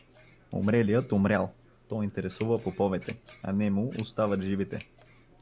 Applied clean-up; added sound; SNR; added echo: none; Scissors; 19 dB; none.